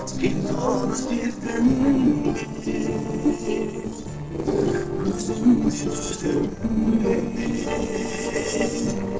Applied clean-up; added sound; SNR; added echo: neural separator model SepFormer DNS4.